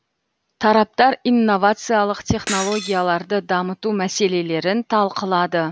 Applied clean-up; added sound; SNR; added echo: none; Shatter; 14 dB; none.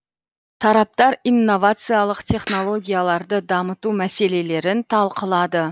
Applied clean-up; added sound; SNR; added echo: neural mask model DeepFilterNet 3.